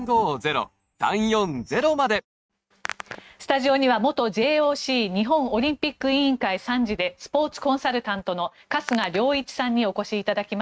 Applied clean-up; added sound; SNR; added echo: neural mask model RNNoise.